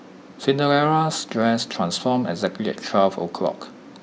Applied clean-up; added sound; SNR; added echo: none; none; none; none.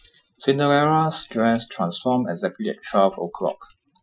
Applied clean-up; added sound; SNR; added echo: classical method Wiener filter.